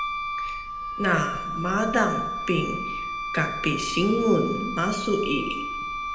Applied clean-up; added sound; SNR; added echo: none; Wind instrument, woodwind instrument; 4 dB; reverberation time 0.8 s.